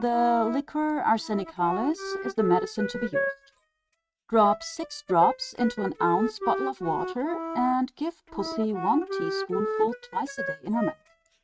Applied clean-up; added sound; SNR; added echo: neural mask model RNNoise.